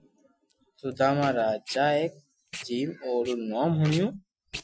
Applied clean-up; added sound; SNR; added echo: classical method Wiener filter.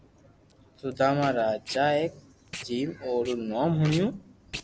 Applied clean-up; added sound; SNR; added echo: none; Thump, thud + Packing tape, duct tape; 17 dB; none.